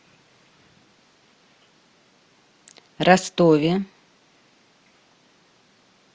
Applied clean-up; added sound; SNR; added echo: none; none; none; none.